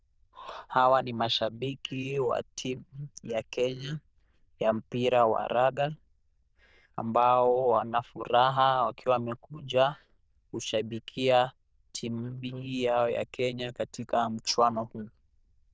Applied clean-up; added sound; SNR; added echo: neural diffusion model UNIVERSE++.